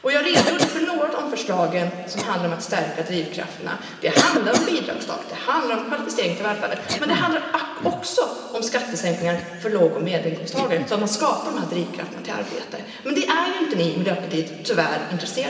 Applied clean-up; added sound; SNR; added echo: none; Cough; 8 dB; reverberation time 2.4 s.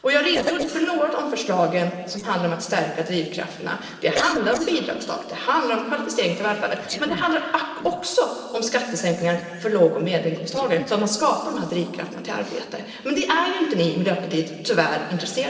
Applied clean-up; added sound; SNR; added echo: neural separator model SepFormer DNS4.